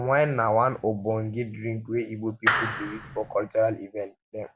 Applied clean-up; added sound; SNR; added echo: none; Clapping; 1 dB; none.